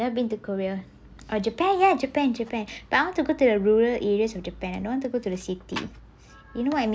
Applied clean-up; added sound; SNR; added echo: none; none; none; none.